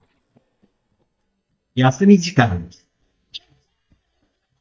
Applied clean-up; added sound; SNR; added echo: neural mask model DeepFilterNet 3.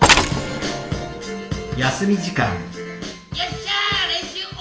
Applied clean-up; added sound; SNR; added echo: none; Mechanisms; -3 dB; reverberation time 1.2 s.